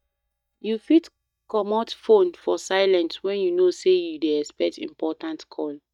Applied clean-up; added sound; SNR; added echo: neural mask model DeepFilterNet 3.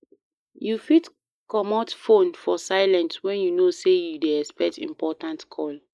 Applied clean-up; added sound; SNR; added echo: neural mask model Resemble Enhance denoiser.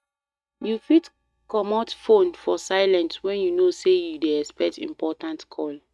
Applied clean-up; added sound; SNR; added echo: neural mask model RNNoise.